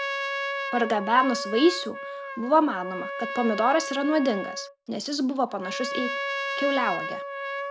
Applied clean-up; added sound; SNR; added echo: none; Trumpet; 6 dB; none.